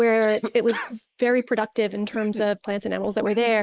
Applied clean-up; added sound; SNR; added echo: neural mask model Resemble Enhance denoiser.